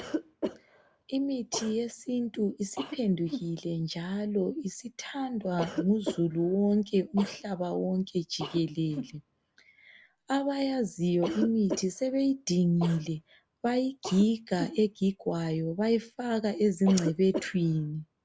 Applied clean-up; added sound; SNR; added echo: none; Cough; 12 dB; none.